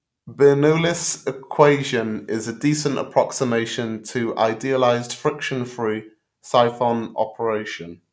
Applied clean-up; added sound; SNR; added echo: none; none; none; none.